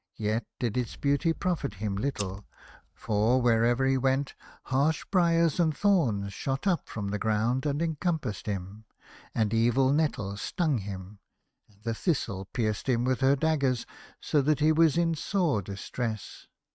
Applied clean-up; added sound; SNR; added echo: neural mask model RNNoise.